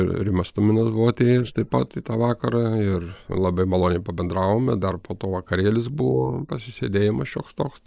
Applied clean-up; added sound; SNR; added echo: neural mask model Resemble Enhance denoiser.